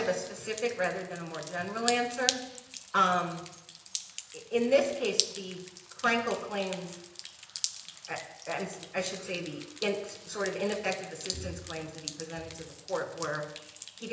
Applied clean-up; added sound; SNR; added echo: none; Drip; 8 dB; reverberation time 0.8 s.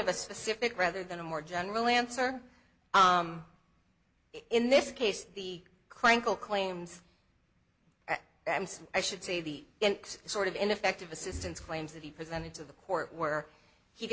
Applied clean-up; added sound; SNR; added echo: none; none; none; none.